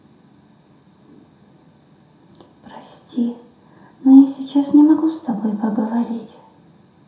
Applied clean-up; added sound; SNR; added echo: none; none; none; reverberation time 0.7 s.